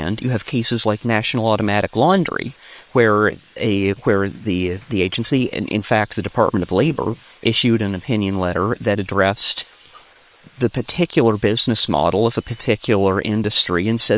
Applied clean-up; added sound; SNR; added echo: neural separator model SepFormer WHAM!.